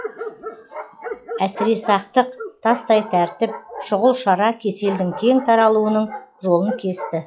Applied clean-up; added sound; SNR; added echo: classical method log-MMSE.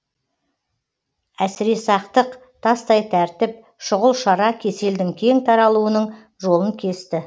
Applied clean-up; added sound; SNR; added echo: none; none; none; none.